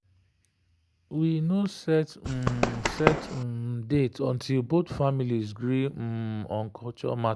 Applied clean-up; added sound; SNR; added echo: none; Run; 0 dB; none.